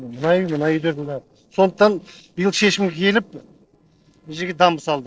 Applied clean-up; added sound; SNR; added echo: neural separator model SepFormer DNS4.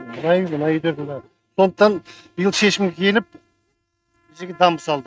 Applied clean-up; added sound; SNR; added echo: neural mask model RNNoise.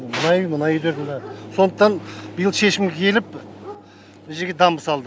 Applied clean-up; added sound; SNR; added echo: none; none; none; none.